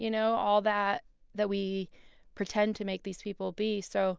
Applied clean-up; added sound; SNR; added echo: none; none; none; none.